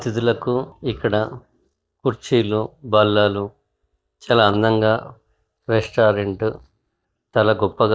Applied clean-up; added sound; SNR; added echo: neural mask model DeepFilterNet 3.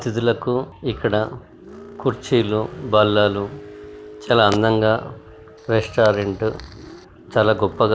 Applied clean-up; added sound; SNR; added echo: none; Car + Fire; 20 dB; none.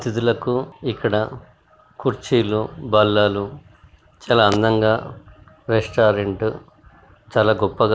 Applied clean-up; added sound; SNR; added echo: none; none; none; none.